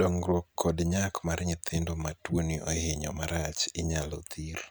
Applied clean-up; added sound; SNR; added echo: none; none; none; none.